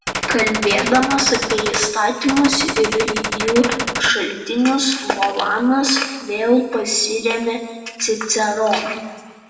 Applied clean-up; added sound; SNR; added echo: none; Gunshot, gunfire; 4 dB; reverberation time 1.5 s.